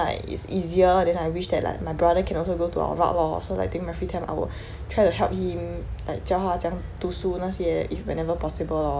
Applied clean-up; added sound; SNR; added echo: none; none; none; none.